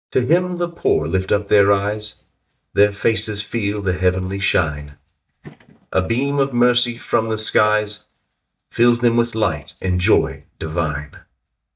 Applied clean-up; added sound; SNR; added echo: neural mask model DeepFilterNet 3.